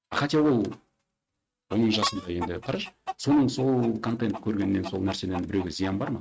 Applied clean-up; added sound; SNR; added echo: neural mask model RNNoise.